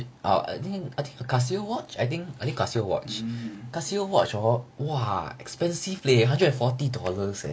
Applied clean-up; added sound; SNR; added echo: none; none; none; none.